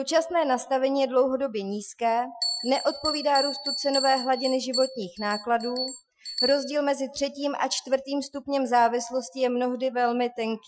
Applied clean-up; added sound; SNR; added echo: classical method Wiener filter.